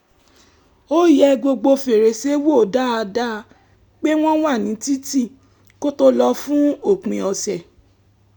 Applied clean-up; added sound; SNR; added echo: none; none; none; none.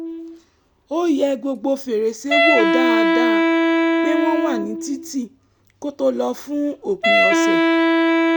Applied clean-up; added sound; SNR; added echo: none; Wind instrument, woodwind instrument; -5 dB; none.